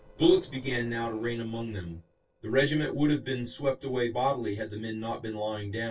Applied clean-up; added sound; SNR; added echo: neural separator model SepFormer DNS4.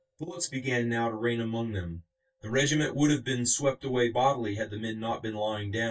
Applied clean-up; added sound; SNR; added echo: neural mask model DeepFilterNet 3.